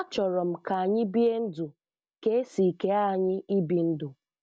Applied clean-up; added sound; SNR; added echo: none; none; none; none.